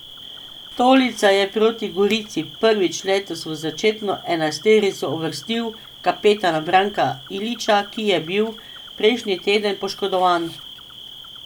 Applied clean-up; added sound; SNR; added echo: none; Cricket; 18 dB; none.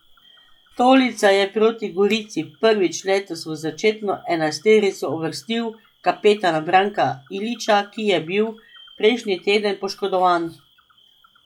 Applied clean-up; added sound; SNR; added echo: classical method log-MMSE.